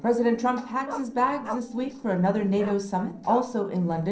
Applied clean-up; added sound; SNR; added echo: neural separator model SepFormer DNS4.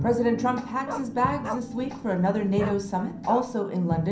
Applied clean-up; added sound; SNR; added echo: none; Bark; 13 dB; reverberation time 0.6 s.